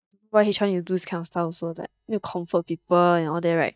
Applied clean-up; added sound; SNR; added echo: neural mask model DeepFilterNet 3.